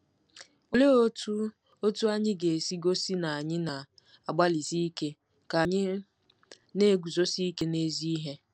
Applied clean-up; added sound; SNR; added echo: none; none; none; none.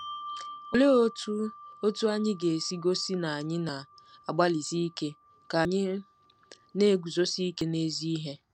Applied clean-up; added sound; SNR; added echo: none; Bell; 19 dB; none.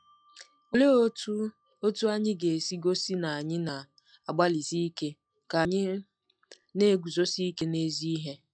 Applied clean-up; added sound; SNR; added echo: classical method log-MMSE.